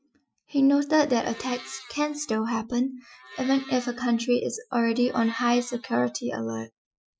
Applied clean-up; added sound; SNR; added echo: classical method Wiener filter.